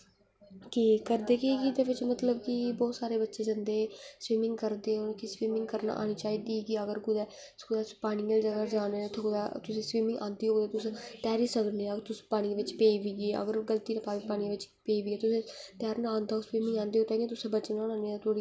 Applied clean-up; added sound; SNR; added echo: none; none; none; none.